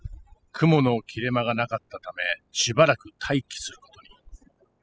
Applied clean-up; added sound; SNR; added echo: classical method spectral subtraction.